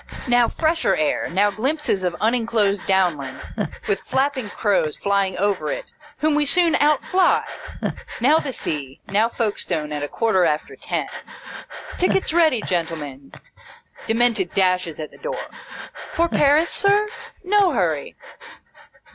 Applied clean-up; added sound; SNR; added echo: none; Breathing; 12 dB; none.